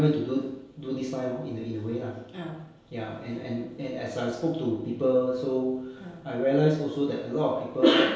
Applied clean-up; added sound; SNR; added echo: none; none; none; reverberation time 0.5 s.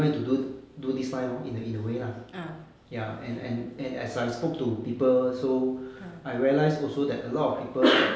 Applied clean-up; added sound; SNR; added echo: none; none; none; none.